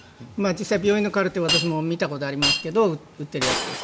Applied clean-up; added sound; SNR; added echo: none; Shatter; 5 dB; none.